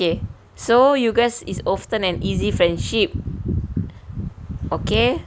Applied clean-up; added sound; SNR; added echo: none; none; none; none.